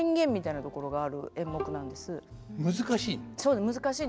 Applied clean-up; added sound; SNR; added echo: none; Bowed string instrument; 14 dB; none.